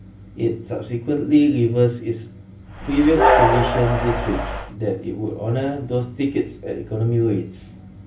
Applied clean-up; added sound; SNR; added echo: none; Train; -2 dB; reverberation time 0.3 s.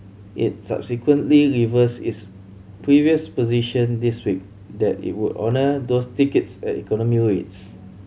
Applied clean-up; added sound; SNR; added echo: none; none; none; none.